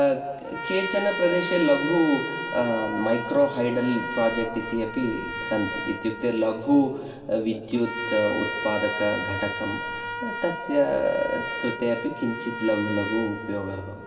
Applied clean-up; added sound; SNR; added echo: none; Trumpet; 7 dB; reverberation time 2.2 s.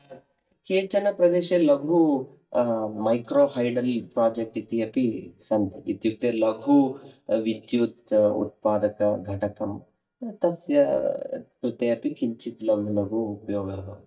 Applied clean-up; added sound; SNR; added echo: neural mask model DeepFilterNet 3.